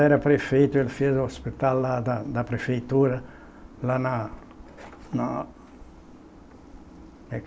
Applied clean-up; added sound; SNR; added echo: none; none; none; none.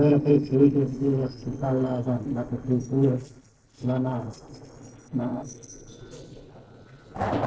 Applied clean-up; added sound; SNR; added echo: neural separator model SepFormer DNS4.